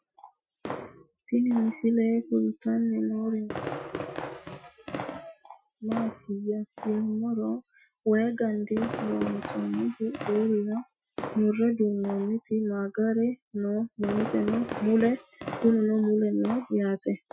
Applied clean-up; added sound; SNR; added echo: classical method Wiener filter.